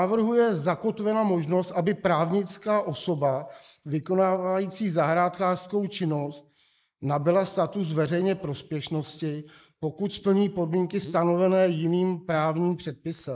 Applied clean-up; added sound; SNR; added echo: neural mask model Resemble Enhance denoiser.